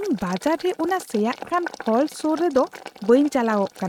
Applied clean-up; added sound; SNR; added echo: neural mask model RNNoise.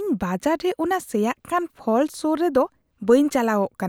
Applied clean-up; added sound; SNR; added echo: none; none; none; none.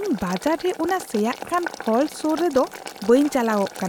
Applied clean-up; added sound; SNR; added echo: none; Boiling; 14 dB; none.